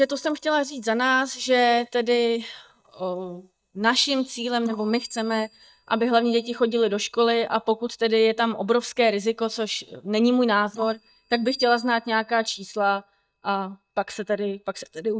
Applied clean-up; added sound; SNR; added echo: neural mask model DeepFilterNet 3.